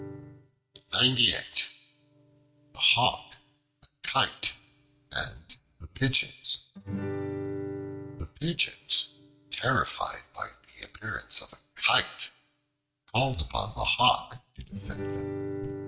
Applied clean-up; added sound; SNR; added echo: neural mask model RNNoise.